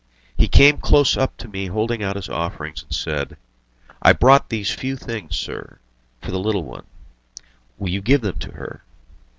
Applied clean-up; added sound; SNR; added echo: none; none; none; none.